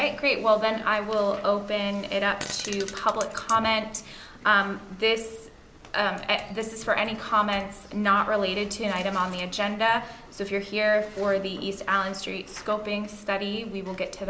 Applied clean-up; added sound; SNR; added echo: none; Fart; 14 dB; none.